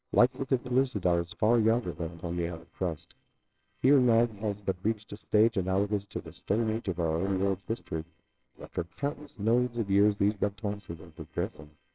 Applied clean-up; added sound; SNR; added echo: neural separator model SepFormer WHAMR!.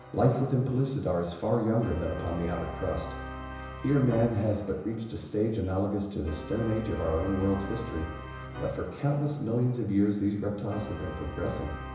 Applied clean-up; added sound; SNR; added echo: none; Organ; 12 dB; reverberation time 1.0 s.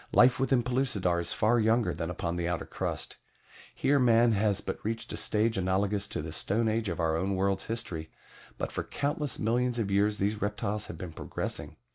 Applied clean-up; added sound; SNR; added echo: none; none; none; none.